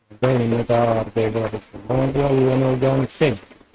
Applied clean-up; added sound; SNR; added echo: neural mask model RNNoise.